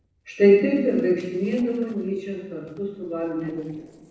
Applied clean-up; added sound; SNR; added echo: neural separator model SepFormer DNS4.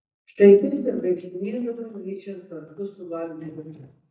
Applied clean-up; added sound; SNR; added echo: neural mask model DeepFilterNet 3.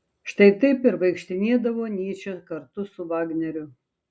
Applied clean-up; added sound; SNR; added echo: none; none; none; none.